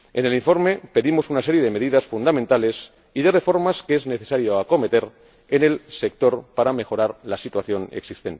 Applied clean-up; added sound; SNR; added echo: none; none; none; none.